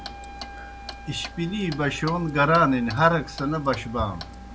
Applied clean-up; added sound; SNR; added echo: none; Wind instrument, woodwind instrument + Clock; 14 dB; none.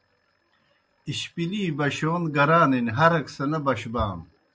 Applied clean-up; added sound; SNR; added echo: none; none; none; none.